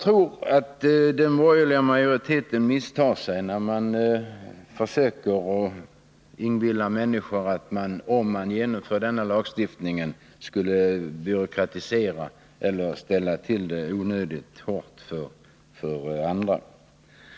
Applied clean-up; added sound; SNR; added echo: none; none; none; none.